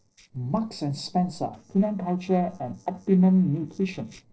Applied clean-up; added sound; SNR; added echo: neural separator model SepFormer DNS4.